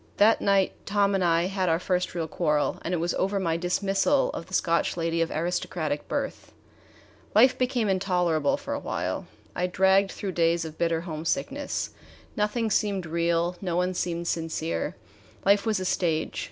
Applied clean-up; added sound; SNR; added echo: none; none; none; none.